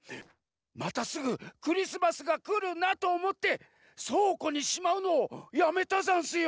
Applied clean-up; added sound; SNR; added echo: neural separator model SepFormer DNS4.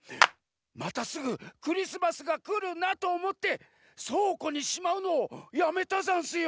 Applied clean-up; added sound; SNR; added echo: none; Clapping; 0 dB; none.